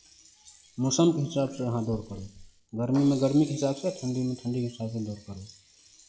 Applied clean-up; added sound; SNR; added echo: classical method log-MMSE.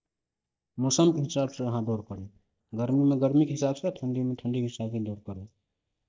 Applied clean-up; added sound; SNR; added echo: neural mask model DeepFilterNet 3.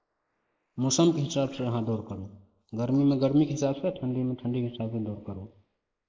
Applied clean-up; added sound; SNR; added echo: neural mask model Resemble Enhance denoiser.